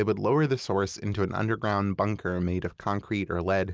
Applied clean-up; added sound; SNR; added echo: none; none; none; none.